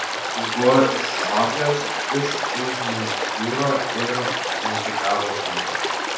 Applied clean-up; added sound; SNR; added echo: none; Stream; 0 dB; reverberation time 0.5 s.